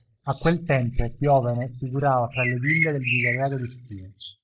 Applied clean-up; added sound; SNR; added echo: neural mask model Resemble Enhance denoiser.